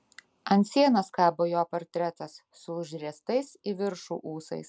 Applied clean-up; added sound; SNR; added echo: none; none; none; none.